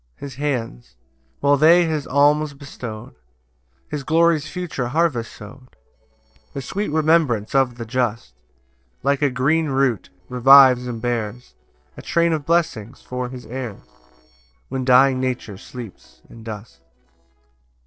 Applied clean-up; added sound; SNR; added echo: neural separator model SepFormer DNS4.